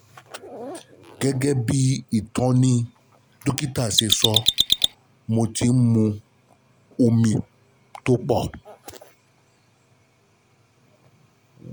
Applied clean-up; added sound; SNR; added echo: none; Mechanisms; -4 dB; none.